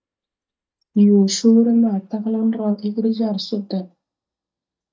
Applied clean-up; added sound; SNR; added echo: neural mask model DeepFilterNet 3.